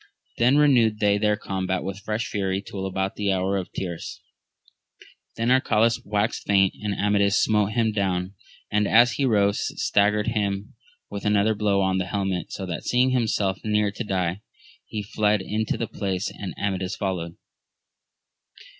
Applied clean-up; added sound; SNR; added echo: none; none; none; none.